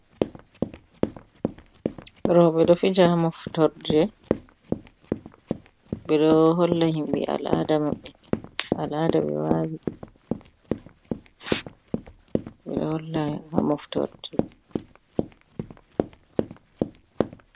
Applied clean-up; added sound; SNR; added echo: none; Run; 6 dB; none.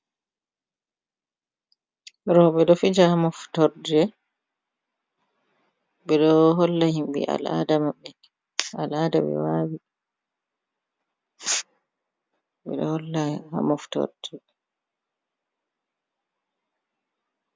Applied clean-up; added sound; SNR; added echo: none; none; none; none.